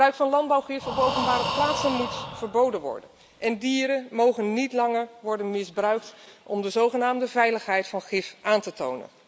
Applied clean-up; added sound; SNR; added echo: none; Breathing; 6 dB; none.